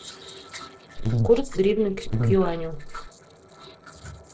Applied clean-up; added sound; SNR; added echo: neural separator model SepFormer DNS4.